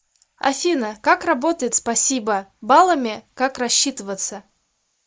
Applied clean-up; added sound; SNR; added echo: neural mask model Resemble Enhance denoiser.